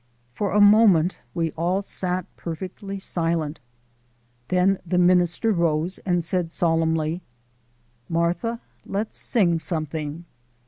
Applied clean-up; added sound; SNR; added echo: none; none; none; none.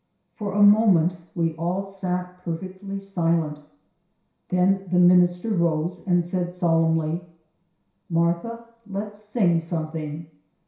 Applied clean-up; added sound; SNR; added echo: none; none; none; reverberation time 0.6 s.